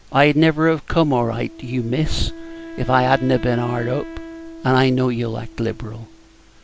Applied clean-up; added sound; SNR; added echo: none; Wind instrument, woodwind instrument; 17 dB; none.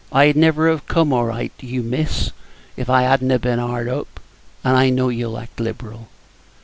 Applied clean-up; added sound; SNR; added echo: none; none; none; none.